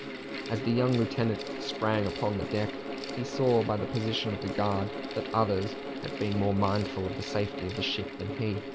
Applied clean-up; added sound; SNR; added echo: none; Mechanical fan; 6 dB; none.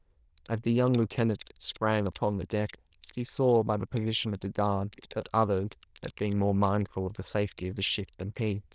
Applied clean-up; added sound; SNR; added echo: neural diffusion model UNIVERSE++.